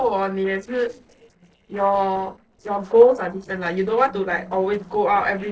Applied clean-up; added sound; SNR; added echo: neural separator model SepFormer DNS4.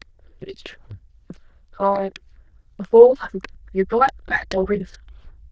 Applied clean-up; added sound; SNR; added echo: neural diffusion model UNIVERSE++.